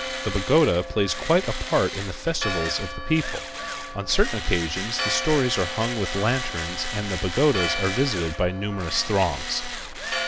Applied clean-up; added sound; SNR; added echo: none; Tools + Church bell; 7 dB; none.